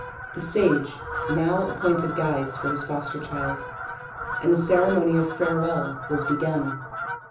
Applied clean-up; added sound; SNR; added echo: none; Fowl; 7 dB; reverberation time 0.7 s.